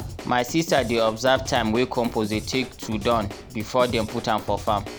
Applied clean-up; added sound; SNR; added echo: none; Drum / Drum kit; 12 dB; none.